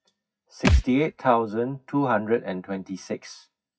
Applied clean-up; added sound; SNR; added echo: classical method WPE with log-MMSE.